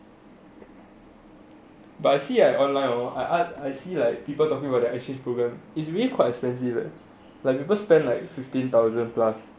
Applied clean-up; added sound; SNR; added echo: none; none; none; none.